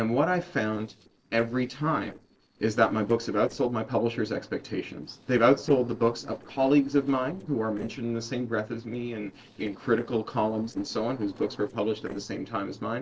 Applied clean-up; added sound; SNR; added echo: neural separator model SepFormer DNS4.